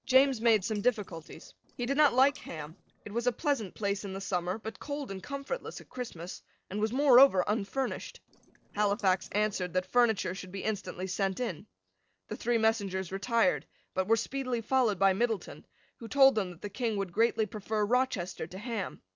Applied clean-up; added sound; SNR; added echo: neural separator model SepFormer DNS4.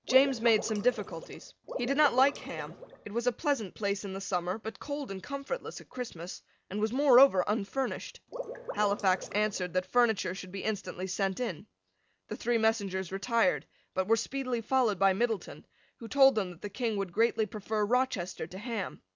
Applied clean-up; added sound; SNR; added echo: none; Water / Liquid; 10 dB; none.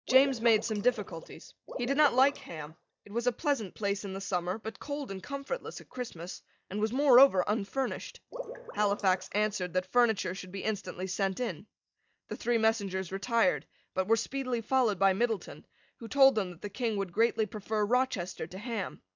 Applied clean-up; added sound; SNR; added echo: neural mask model DeepFilterNet 3.